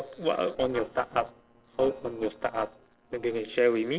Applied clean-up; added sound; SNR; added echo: neural separator model SepFormer DNS4.